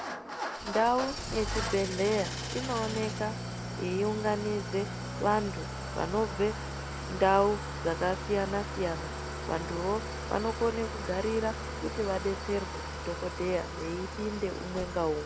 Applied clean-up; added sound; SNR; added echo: none; Idling / Engine starting; 5 dB; none.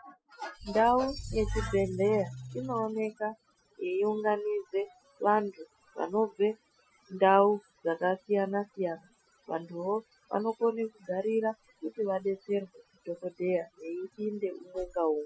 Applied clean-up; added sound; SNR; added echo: classical method Wiener filter.